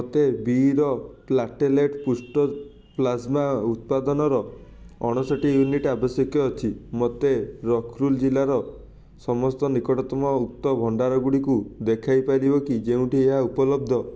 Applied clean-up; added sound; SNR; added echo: none; none; none; none.